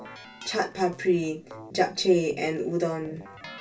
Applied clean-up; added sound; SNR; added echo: none; Keyboard (musical); 18 dB; reverberation time 0.2 s.